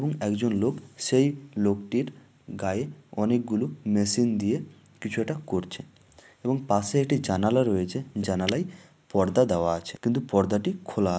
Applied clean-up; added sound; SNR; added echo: none; none; none; none.